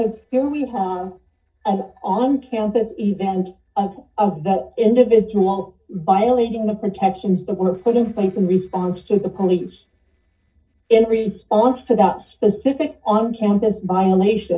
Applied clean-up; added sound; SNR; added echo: neural separator model SepFormer DNS4.